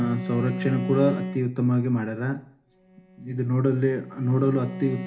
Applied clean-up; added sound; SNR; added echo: none; Bowed string instrument; 10 dB; reverberation time 0.4 s.